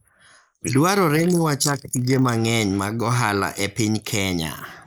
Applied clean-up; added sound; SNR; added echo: neural mask model Resemble Enhance denoiser.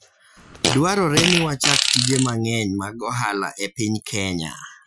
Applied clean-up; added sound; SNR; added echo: classical method Wiener filter.